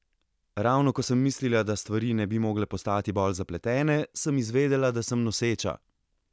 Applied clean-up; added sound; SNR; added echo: none; none; none; none.